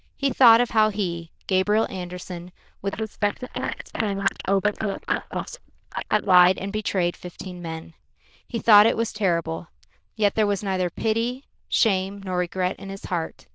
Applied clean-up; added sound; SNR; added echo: neural diffusion model UNIVERSE++.